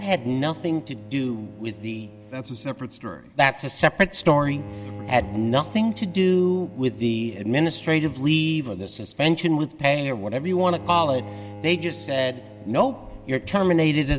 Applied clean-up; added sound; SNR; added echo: none; Bowed string instrument; 18 dB; none.